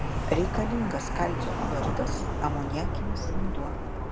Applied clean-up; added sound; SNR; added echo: none; Traffic noise, roadway noise; -4 dB; none.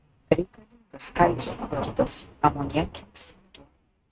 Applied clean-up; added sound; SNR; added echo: neural mask model RNNoise.